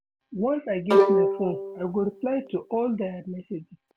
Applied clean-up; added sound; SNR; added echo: none; Bowed string instrument; -2 dB; none.